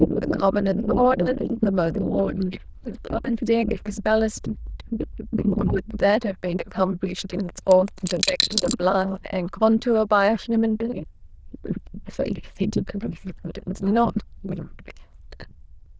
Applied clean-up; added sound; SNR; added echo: neural diffusion model UNIVERSE++.